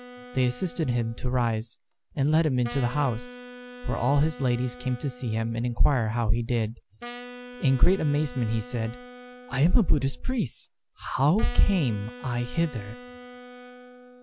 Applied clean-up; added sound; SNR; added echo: none; Wind instrument, woodwind instrument; 19 dB; none.